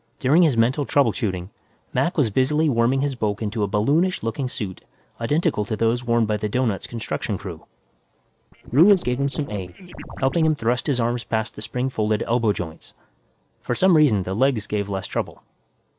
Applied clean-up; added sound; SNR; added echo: neural separator model SepFormer DNS4.